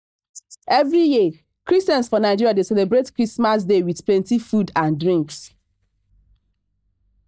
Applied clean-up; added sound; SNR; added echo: neural mask model DeepFilterNet 3.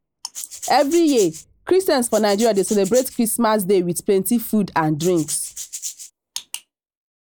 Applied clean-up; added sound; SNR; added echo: neural mask model Resemble Enhance denoiser.